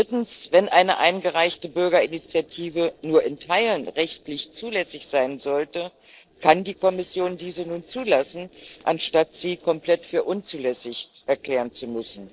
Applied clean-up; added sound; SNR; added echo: neural separator model SepFormer DNS4.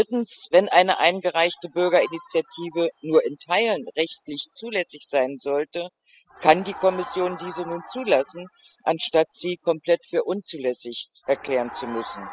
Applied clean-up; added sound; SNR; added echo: classical method spectral subtraction.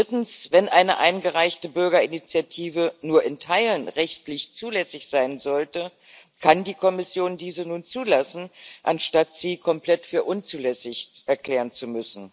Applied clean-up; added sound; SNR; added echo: none; none; none; none.